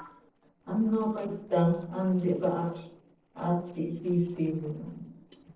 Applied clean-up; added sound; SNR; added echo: neural separator model SepFormer DNS4.